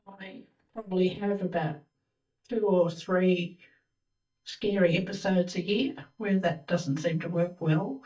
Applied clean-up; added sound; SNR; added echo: neural mask model DeepFilterNet 3.